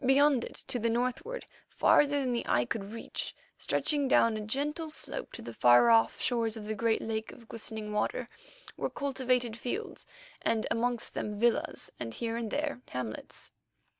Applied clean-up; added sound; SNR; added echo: none; none; none; none.